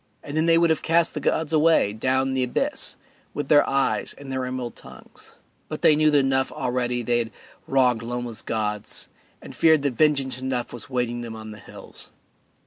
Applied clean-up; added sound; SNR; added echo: none; none; none; none.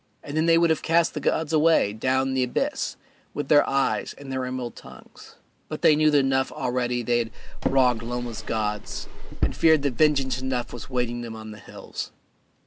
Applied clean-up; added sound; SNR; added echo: none; Drawer open or close; 2 dB; none.